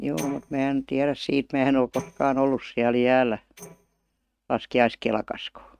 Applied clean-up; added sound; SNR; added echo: neural mask model RNNoise.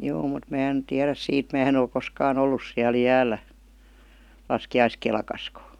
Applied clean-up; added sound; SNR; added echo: none; none; none; none.